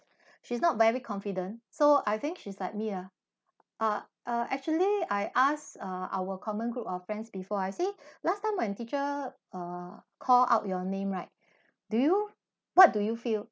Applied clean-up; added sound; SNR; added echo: none; none; none; none.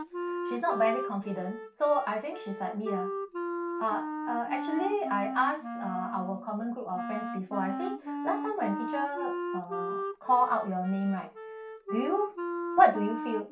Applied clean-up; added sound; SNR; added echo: none; Wind instrument, woodwind instrument; 5 dB; reverberation time 0.3 s.